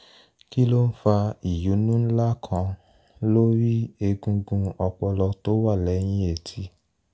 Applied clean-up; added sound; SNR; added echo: none; none; none; none.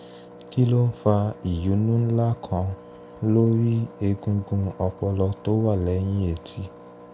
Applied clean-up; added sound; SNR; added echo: none; Engine; 20 dB; none.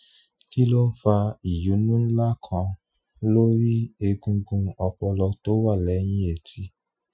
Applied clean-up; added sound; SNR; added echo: classical method Wiener filter.